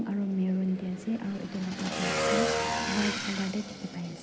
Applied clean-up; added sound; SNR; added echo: none; Motorcycle / Engine; 1 dB; none.